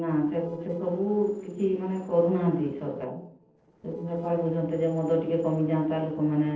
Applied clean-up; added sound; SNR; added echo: neural separator model SepFormer DNS4.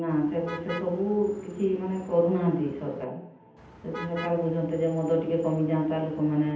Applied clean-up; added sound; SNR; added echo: none; Motor vehicle (road); 17 dB; reverberation time 0.8 s.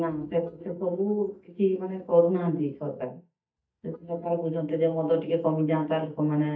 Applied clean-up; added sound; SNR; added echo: neural mask model DeepFilterNet 3.